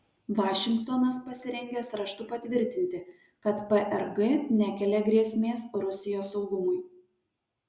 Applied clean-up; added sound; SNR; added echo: none; none; none; none.